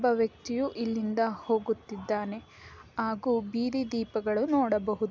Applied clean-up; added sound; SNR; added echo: none; none; none; none.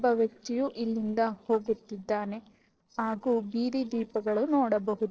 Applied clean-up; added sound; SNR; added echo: neural separator model SepFormer DNS4.